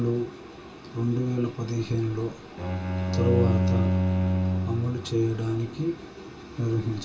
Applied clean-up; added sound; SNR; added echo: none; Bowed string instrument; -2 dB; reverberation time 0.2 s.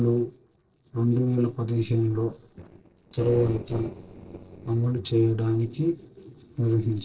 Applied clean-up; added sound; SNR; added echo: neural separator model SepFormer DNS4.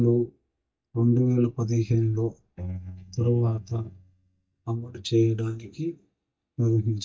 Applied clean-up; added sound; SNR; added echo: neural mask model DeepFilterNet 3.